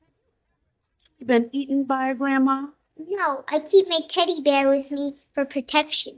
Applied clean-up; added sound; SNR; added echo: neural mask model DeepFilterNet 3.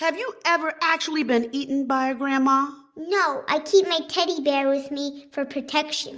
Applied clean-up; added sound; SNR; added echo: none; none; none; none.